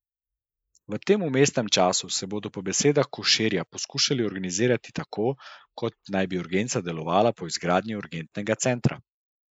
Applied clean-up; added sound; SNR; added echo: neural mask model Resemble Enhance denoiser.